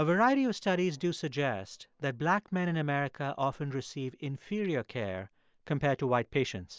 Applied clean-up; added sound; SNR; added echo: none; none; none; none.